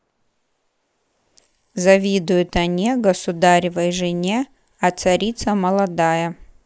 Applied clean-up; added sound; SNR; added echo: neural mask model Resemble Enhance denoiser.